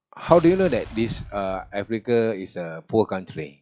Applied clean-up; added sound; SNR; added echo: classical method log-MMSE.